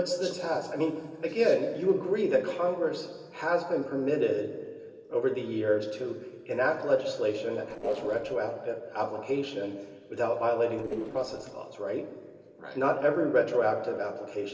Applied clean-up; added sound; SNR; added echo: neural separator model SepFormer DNS4.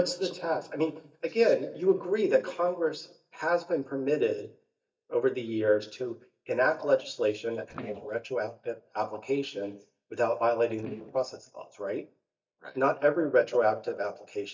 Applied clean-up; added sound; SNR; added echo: neural mask model DeepFilterNet 3.